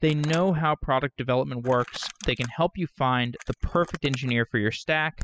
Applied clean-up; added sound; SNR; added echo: classical method spectral subtraction.